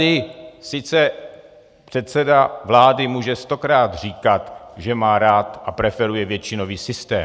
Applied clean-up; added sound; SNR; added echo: none; none; none; none.